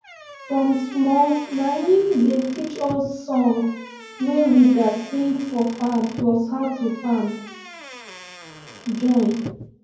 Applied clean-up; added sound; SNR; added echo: none; Squeak / Wood; 18 dB; reverberation time 0.9 s.